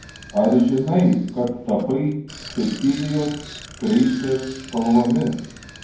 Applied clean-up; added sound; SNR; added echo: none; Bicycle; 18 dB; reverberation time 0.9 s.